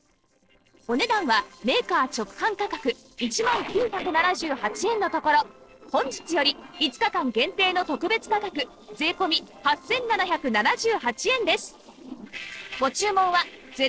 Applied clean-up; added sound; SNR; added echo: neural separator model SepFormer DNS4.